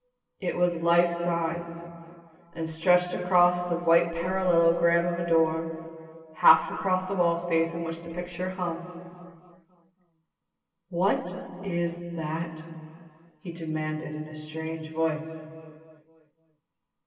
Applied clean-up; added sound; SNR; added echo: none; none; none; reverberation time 2.5 s.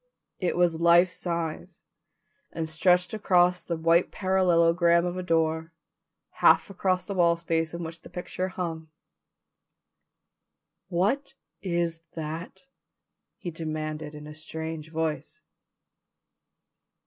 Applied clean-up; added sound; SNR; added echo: none; none; none; none.